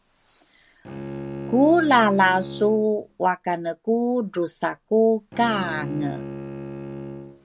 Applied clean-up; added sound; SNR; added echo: none; Bowed string instrument; 13 dB; none.